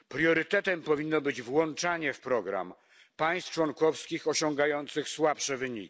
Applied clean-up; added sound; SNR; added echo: none; none; none; none.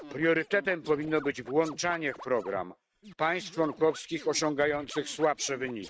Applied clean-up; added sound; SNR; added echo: neural mask model RNNoise.